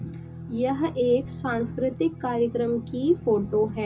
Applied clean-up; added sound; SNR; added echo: none; Guitar; 12 dB; reverberation time 0.2 s.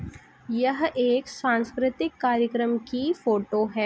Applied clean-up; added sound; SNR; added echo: none; none; none; none.